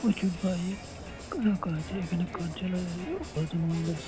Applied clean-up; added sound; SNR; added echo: none; Crowd; 11 dB; none.